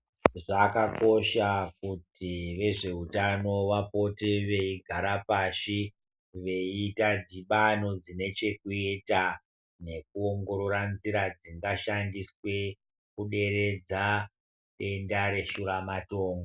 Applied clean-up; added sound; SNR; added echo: none; none; none; none.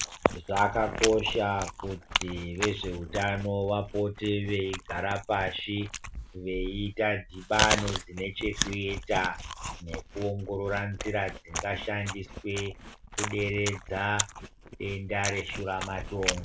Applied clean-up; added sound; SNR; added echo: none; Chewing, mastication; 6 dB; none.